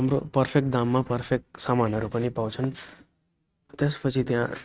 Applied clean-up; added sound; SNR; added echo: neural mask model RNNoise.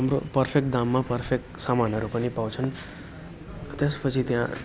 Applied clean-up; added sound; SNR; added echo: none; Wind; 19 dB; none.